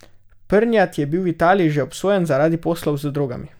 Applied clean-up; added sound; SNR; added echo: none; none; none; none.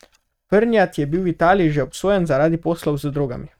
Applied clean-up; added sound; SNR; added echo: neural mask model RNNoise.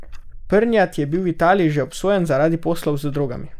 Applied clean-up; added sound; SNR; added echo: neural mask model Resemble Enhance denoiser.